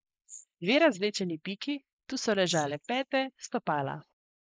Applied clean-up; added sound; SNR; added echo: neural mask model Resemble Enhance denoiser.